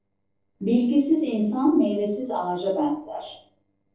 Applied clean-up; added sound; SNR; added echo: neural separator model SepFormer DNS4.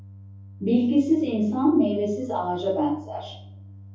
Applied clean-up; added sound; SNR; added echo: none; Organ; 19 dB; reverberation time 0.6 s.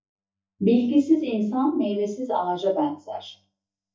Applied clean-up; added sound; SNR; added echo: neural mask model DeepFilterNet 3.